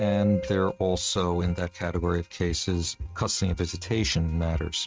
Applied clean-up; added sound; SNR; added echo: neural mask model RNNoise.